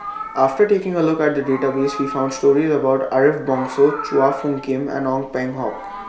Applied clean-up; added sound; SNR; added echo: none; Meow; 15 dB; none.